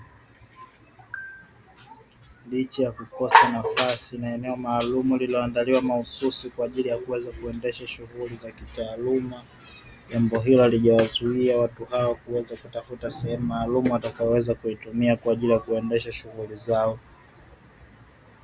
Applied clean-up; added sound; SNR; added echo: none; none; none; none.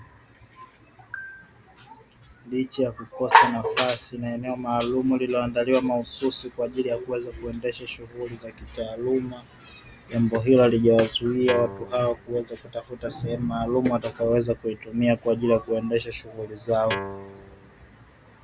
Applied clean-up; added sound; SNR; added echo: none; Guitar; 9 dB; none.